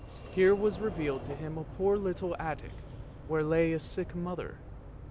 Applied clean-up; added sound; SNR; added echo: none; Sliding door; 11 dB; none.